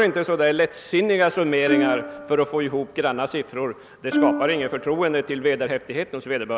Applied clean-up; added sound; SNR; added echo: none; Plucked string instrument; 6 dB; none.